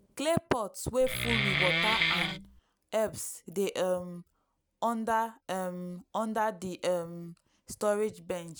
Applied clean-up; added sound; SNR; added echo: none; Wood; -3 dB; none.